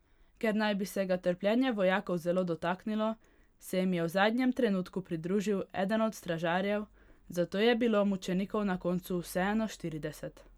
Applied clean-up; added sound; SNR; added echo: none; none; none; none.